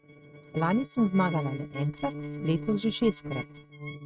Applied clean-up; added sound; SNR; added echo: neural mask model RNNoise.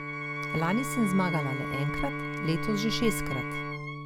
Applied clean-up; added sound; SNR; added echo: none; Bowed string instrument + Wind instrument, woodwind instrument; 3 dB; none.